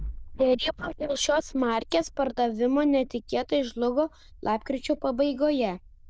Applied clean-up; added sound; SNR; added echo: neural diffusion model UNIVERSE++.